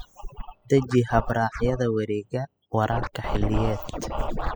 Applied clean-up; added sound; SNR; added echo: classical method spectral subtraction.